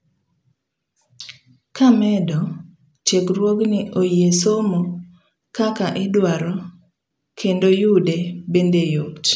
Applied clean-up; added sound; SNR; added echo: none; none; none; none.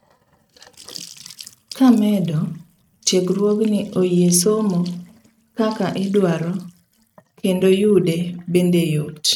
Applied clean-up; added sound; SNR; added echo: neural mask model RNNoise.